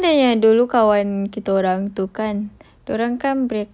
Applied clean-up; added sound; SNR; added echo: none; none; none; none.